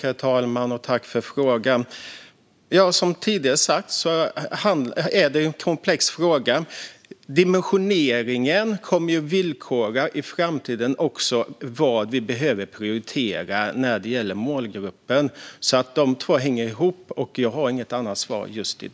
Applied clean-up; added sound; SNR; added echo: none; none; none; none.